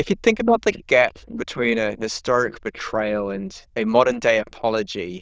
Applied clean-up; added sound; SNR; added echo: neural diffusion model UNIVERSE++.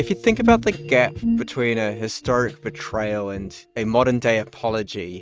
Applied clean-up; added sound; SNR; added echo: neural mask model RNNoise.